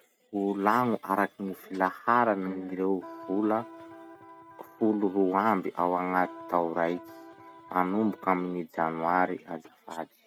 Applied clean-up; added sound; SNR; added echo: none; Electric guitar; 18 dB; none.